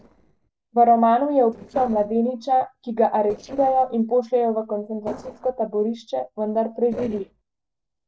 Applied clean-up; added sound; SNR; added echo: neural separator model SepFormer DNS4.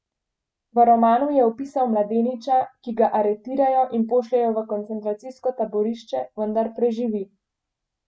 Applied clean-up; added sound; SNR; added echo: none; none; none; none.